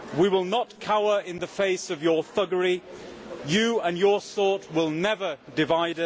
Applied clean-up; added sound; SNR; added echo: none; none; none; none.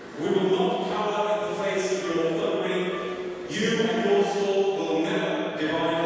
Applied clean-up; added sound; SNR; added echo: none; Wind instrument, woodwind instrument; 18 dB; reverberation time 2.1 s.